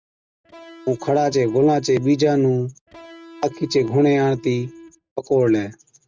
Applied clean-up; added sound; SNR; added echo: neural mask model RNNoise.